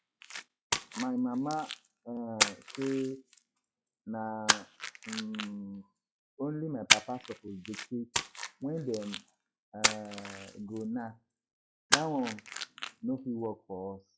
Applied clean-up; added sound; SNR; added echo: classical method log-MMSE.